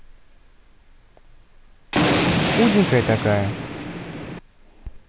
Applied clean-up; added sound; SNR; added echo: none; Thunder; -2 dB; none.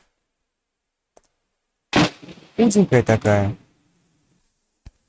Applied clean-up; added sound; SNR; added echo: neural mask model RNNoise.